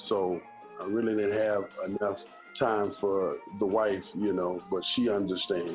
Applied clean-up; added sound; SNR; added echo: none; none; none; none.